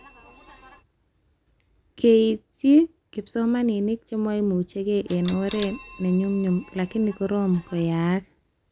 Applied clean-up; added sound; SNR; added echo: none; Bell; 10 dB; none.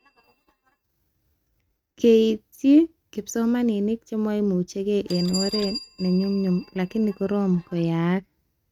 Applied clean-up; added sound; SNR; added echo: neural mask model RNNoise.